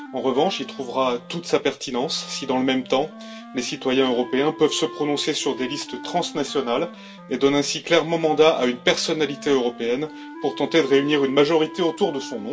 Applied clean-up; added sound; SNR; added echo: none; Wind instrument, woodwind instrument; 17 dB; reverberation time 0.2 s.